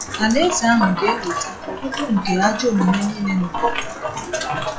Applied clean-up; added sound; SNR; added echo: classical method log-MMSE.